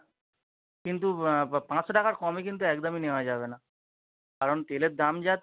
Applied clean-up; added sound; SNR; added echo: none; none; none; none.